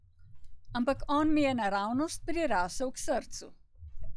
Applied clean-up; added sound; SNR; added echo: classical method log-MMSE.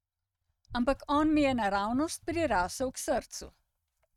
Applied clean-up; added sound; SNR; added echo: neural mask model RNNoise.